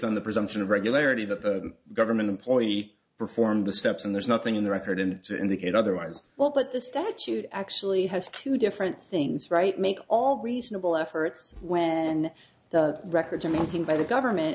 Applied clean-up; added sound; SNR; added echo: none; none; none; none.